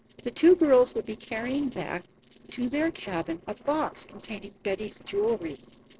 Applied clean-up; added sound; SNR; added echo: neural separator model SepFormer DNS4.